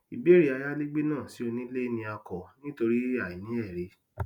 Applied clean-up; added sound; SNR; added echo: none; none; none; none.